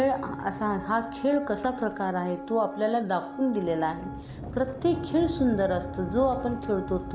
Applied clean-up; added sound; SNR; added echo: none; Sliding door + Wind instrument, woodwind instrument; 10 dB; none.